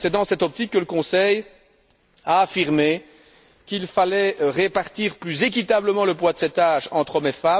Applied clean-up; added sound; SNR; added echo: none; none; none; none.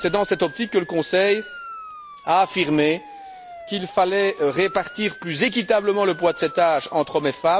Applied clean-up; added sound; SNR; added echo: none; Motor vehicle (road) / Siren; 18 dB; none.